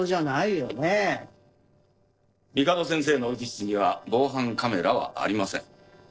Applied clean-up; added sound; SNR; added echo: neural separator model SepFormer DNS4.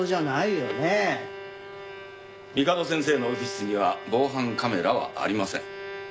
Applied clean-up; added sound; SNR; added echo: none; Bowed string instrument; 11 dB; none.